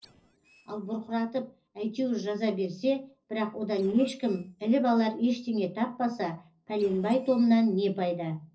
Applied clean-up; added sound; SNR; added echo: neural separator model SepFormer DNS4.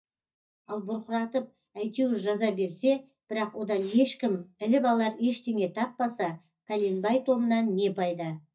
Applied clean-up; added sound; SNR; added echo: neural mask model DeepFilterNet 3.